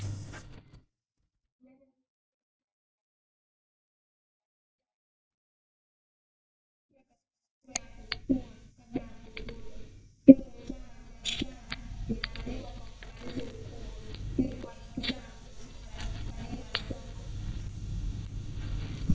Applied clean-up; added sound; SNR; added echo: neural mask model DeepFilterNet 3.